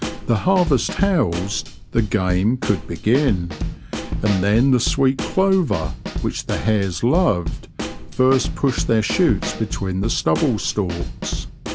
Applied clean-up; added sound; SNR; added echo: none; Snare drum / Drum kit; 7 dB; none.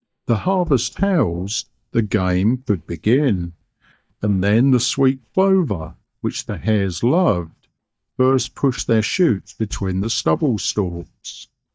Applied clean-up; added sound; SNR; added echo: neural mask model DeepFilterNet 3.